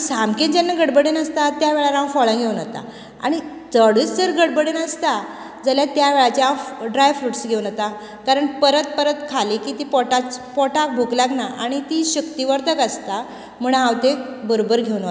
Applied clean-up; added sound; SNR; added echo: none; none; none; none.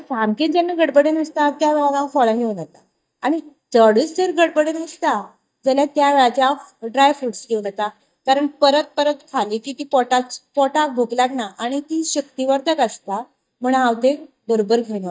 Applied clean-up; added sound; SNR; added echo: neural mask model DeepFilterNet 3.